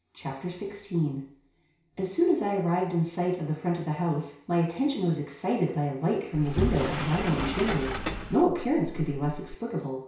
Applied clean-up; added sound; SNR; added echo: none; Sliding door; 4 dB; reverberation time 0.6 s.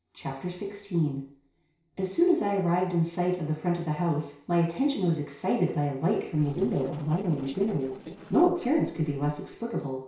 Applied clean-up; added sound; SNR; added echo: neural separator model SepFormer DNS4.